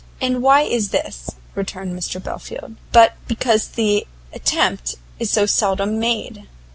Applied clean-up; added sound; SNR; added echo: none; none; none; none.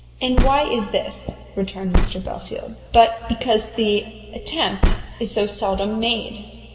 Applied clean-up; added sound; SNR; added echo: none; Car; 1 dB; reverberation time 2.3 s.